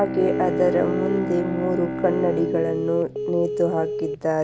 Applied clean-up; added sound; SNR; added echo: none; Bowed string instrument + Telephone; 3 dB; none.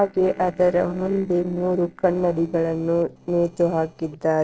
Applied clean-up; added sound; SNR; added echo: neural separator model SepFormer DNS4.